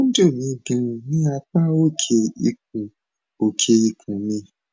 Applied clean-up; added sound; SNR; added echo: none; none; none; none.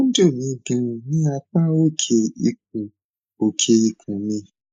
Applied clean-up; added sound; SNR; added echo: neural mask model Resemble Enhance denoiser.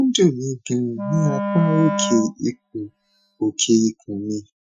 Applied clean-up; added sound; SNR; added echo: classical method Wiener filter.